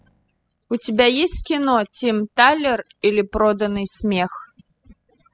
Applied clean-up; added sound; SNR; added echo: classical method spectral subtraction.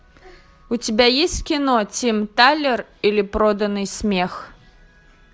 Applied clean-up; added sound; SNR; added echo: none; none; none; none.